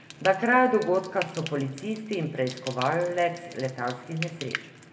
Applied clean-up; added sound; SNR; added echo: none; Frying (food); 15 dB; reverberation time 1.4 s.